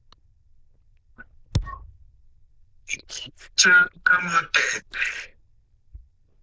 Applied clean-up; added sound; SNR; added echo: neural diffusion model UNIVERSE++.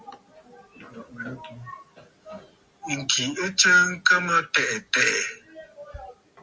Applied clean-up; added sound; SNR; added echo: none; none; none; none.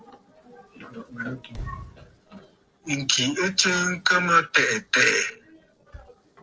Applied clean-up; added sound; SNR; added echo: neural separator model SepFormer DNS4.